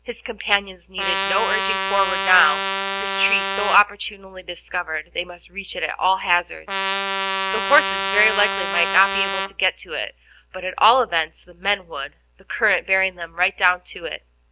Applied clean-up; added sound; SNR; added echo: none; Trumpet; 2 dB; none.